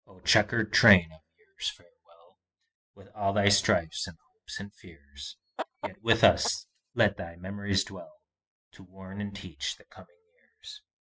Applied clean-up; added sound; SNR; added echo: classical method spectral subtraction.